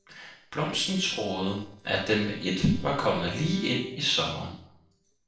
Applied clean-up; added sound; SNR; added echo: neural separator model SepFormer DNS4.